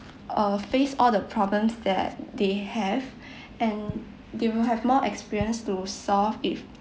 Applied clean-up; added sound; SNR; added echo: none; none; none; none.